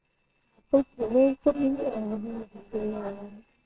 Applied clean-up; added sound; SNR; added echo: neural separator model SepFormer WHAMR!.